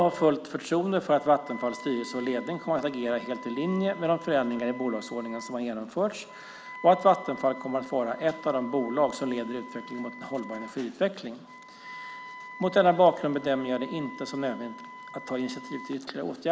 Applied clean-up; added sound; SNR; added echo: none; Wind instrument, woodwind instrument; 17 dB; none.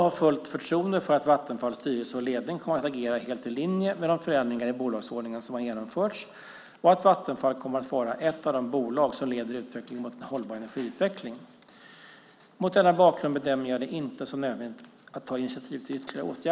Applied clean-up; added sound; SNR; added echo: none; none; none; none.